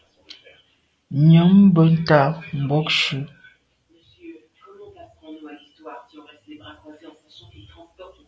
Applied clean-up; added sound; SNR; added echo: none; none; none; none.